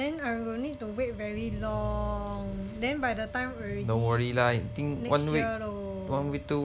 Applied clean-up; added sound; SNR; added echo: none; Engine / Car; 11 dB; none.